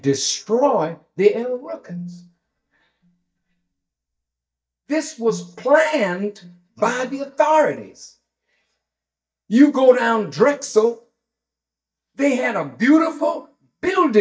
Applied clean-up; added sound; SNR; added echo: neural mask model DeepFilterNet 3.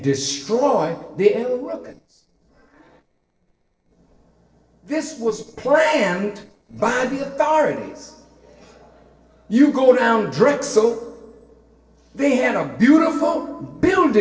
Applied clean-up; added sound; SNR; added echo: neural separator model SepFormer DNS4.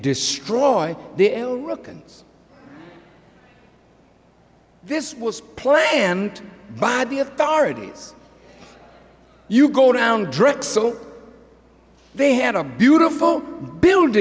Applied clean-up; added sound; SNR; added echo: none; none; none; none.